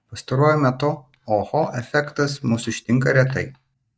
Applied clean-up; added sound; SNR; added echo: neural mask model DeepFilterNet 3.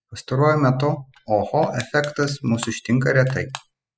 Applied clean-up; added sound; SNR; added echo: classical method spectral subtraction.